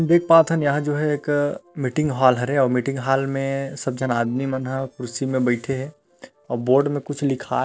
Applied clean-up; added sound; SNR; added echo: neural separator model SepFormer DNS4.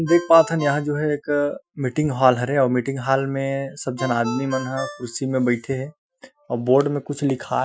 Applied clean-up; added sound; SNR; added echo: classical method Wiener filter.